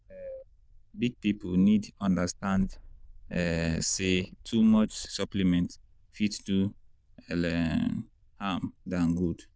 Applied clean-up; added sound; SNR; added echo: neural diffusion model UNIVERSE++.